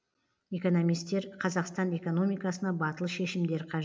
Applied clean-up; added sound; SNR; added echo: none; none; none; none.